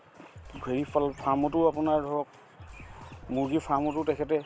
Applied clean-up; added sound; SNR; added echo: none; Drum kit; 18 dB; none.